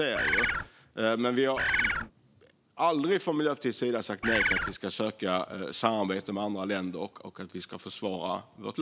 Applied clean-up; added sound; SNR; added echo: none; Bird; -3 dB; none.